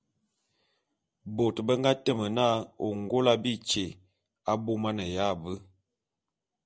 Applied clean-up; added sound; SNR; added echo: none; none; none; none.